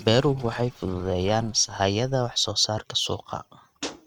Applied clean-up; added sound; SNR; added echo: neural mask model RNNoise.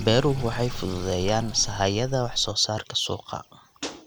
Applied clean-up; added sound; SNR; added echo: none; Sink (filling or washing); 10 dB; none.